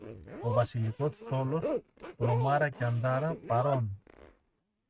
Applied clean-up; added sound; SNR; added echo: neural mask model RNNoise.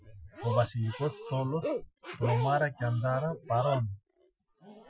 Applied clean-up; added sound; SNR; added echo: classical method Wiener filter.